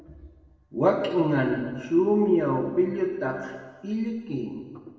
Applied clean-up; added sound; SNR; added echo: none; none; none; reverberation time 1.3 s.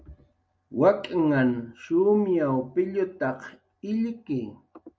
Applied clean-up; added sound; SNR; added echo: none; none; none; none.